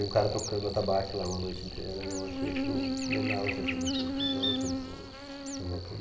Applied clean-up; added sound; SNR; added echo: none; Buzz; 0 dB; reverberation time 0.8 s.